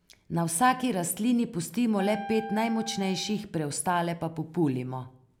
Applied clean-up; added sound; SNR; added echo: none; Wind instrument, woodwind instrument; 13 dB; none.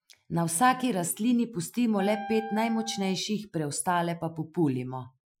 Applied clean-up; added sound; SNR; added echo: classical method Wiener filter.